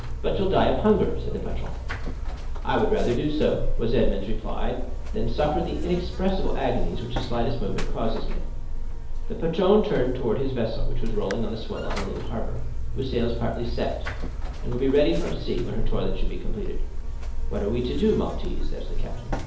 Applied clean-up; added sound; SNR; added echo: none; Buzz; -1 dB; reverberation time 2.2 s.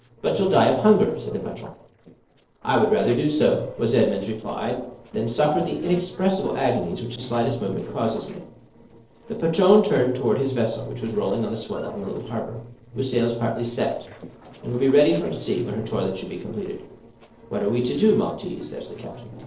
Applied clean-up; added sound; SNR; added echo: neural separator model SepFormer DNS4.